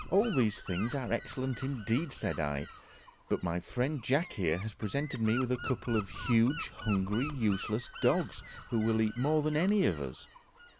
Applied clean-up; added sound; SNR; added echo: none; Gull, seagull / Wind; 13 dB; none.